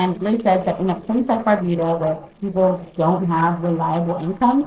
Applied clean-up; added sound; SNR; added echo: neural separator model SepFormer DNS4.